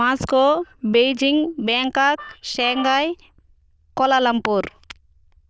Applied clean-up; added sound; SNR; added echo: neural diffusion model UNIVERSE++.